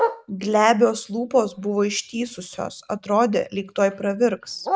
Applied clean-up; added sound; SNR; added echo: neural mask model RNNoise.